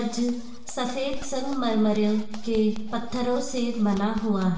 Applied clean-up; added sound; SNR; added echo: none; Zipper (clothing); 6 dB; reverberation time 0.8 s.